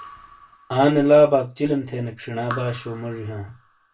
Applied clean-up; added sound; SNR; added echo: none; Raindrop / Drip; 20 dB; reverberation time 0.2 s.